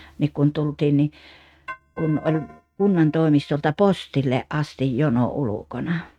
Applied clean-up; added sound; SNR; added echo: neural mask model RNNoise.